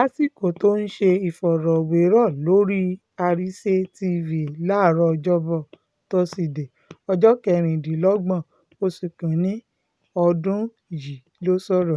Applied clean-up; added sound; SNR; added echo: none; none; none; none.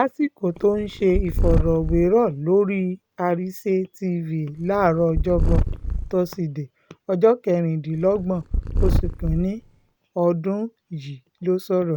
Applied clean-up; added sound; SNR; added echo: none; Purr; 2 dB; none.